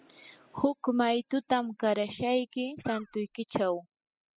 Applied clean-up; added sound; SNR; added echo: classical method spectral subtraction.